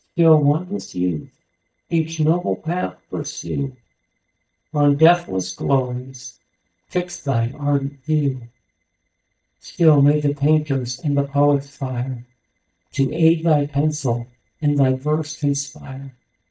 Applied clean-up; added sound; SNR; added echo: neural mask model DeepFilterNet 3.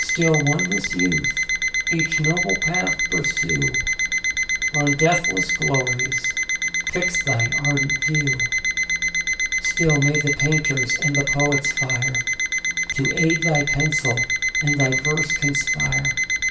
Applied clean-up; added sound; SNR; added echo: none; Alarm; -2 dB; reverberation time 0.4 s.